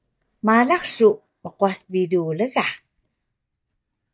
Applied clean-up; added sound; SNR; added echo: neural mask model DeepFilterNet 3.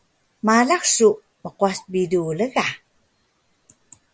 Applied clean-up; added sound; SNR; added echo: none; none; none; none.